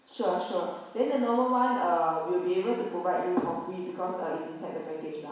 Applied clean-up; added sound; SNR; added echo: none; none; none; reverberation time 1.1 s.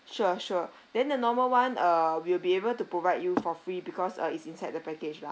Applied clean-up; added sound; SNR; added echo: none; none; none; none.